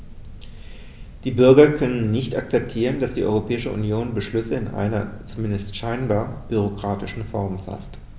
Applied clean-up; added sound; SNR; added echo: none; none; none; none.